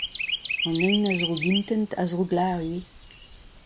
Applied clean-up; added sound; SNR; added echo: none; Chirp, tweet; 6 dB; none.